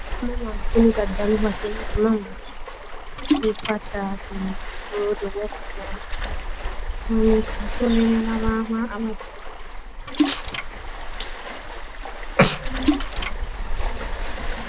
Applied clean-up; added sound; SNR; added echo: none; Waves, surf + Splash, splatter; 1 dB; none.